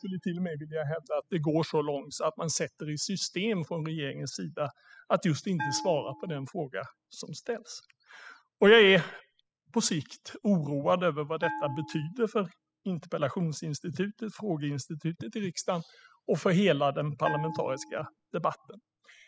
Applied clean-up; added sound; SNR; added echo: classical method spectral subtraction.